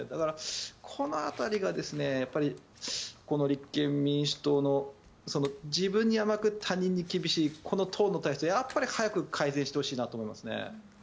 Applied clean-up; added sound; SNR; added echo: none; none; none; none.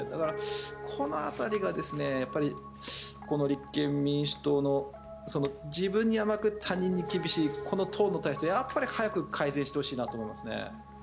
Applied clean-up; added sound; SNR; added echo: none; Piano; 11 dB; none.